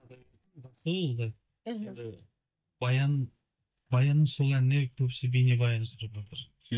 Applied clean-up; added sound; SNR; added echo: neural mask model DeepFilterNet 3.